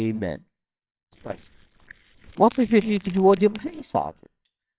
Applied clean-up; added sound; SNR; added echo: neural separator model SepFormer WHAMR!.